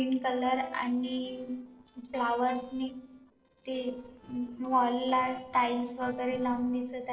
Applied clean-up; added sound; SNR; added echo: neural separator model SepFormer DNS4.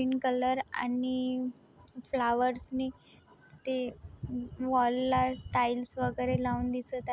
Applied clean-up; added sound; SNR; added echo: none; none; none; none.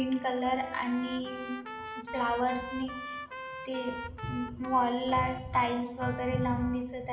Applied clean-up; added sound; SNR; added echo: none; Trumpet; 11 dB; reverberation time 0.9 s.